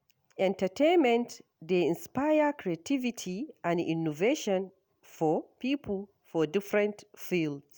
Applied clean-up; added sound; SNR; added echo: none; none; none; none.